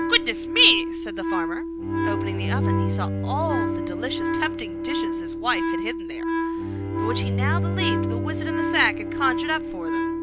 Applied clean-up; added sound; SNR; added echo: none; Bowed string instrument + Wind instrument, woodwind instrument; -2 dB; none.